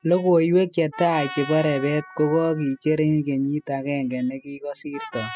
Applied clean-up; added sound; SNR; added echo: classical method spectral subtraction.